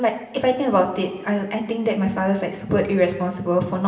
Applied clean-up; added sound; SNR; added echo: none; none; none; reverberation time 1.2 s.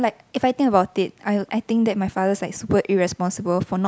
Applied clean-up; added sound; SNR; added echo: none; none; none; none.